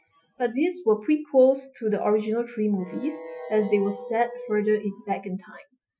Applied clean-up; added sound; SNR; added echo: classical method Wiener filter.